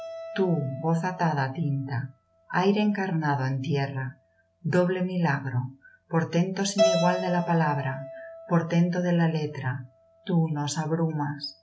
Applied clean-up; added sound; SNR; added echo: none; Keyboard (musical); 10 dB; none.